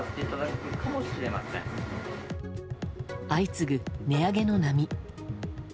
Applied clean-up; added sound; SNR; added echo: none; Tap; 10 dB; none.